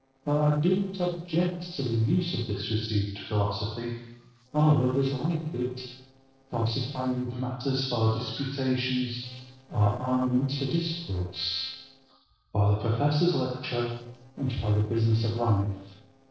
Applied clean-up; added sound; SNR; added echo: neural separator model SepFormer DNS4.